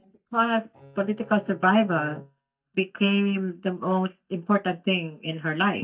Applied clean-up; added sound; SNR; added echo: neural mask model DeepFilterNet 3.